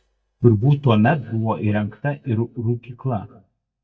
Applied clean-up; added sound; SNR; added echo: neural mask model DeepFilterNet 3.